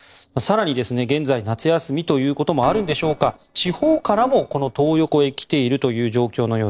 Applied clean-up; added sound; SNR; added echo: neural separator model SepFormer DNS4.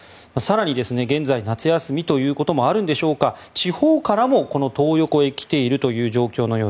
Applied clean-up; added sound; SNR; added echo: none; none; none; none.